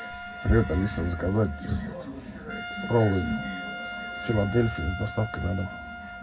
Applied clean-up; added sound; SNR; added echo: none; Trumpet; 11 dB; reverberation time 0.4 s.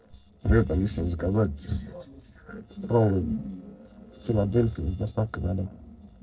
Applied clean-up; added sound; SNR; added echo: neural separator model SepFormer DNS4.